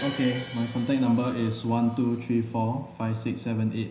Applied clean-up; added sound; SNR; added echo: none; Crash cymbal; 12 dB; reverberation time 0.9 s.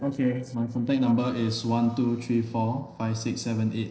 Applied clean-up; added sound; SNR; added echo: neural separator model SepFormer DNS4.